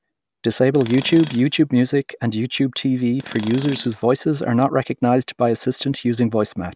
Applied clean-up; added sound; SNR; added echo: none; Tools; 18 dB; none.